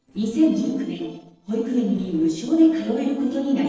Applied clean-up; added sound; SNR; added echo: neural separator model SepFormer DNS4.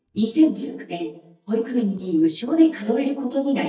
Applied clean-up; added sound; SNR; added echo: neural mask model DeepFilterNet 3.